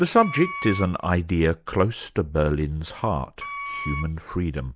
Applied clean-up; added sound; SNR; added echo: none; Wind instrument, woodwind instrument; 11 dB; none.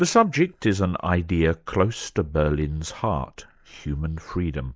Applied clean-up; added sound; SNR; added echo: neural mask model Resemble Enhance denoiser.